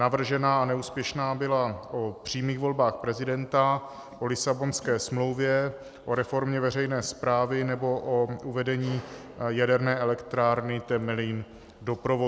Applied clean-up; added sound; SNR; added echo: none; none; none; none.